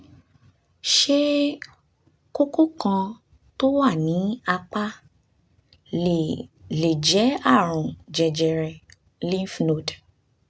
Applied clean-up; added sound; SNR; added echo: none; none; none; none.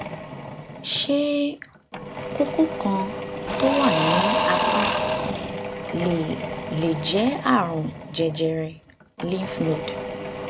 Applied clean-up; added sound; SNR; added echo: none; Engine / Drill / Mechanisms; 2 dB; none.